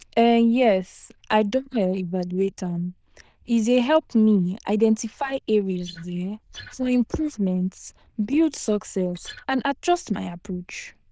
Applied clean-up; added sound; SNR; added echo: neural diffusion model UNIVERSE++.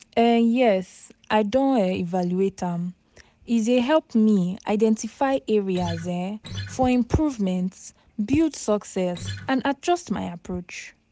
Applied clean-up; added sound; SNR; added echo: none; Acoustic guitar; 10 dB; none.